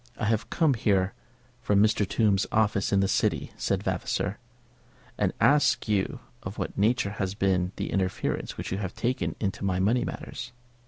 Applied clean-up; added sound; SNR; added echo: none; none; none; none.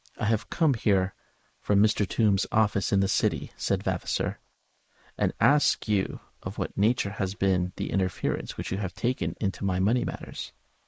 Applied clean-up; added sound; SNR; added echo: neural mask model Resemble Enhance denoiser.